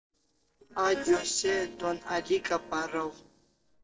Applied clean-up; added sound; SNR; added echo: neural separator model SepFormer DNS4.